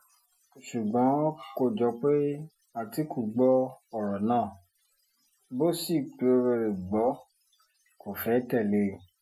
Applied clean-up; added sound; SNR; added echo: classical method Wiener filter.